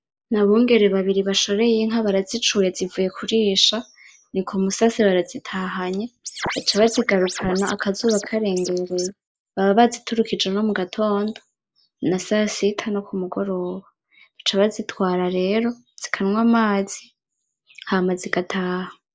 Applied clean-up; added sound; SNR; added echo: neural mask model Resemble Enhance denoiser.